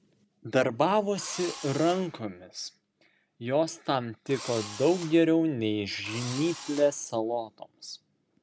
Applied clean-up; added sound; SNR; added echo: none; Engine / Drill; 13 dB; none.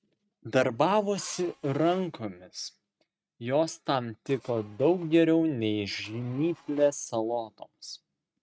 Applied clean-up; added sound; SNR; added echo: neural mask model RNNoise.